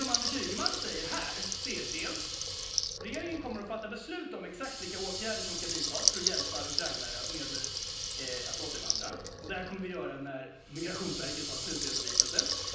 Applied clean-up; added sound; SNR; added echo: none; Water tap, faucet / Liquid; -4 dB; reverberation time 0.9 s.